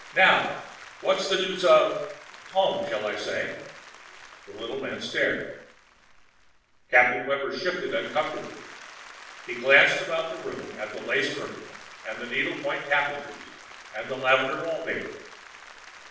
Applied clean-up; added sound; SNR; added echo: none; Applause; 18 dB; reverberation time 0.7 s.